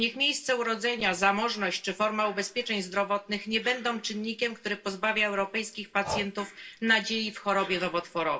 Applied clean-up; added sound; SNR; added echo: none; Breathing; 14 dB; reverberation time 0.2 s.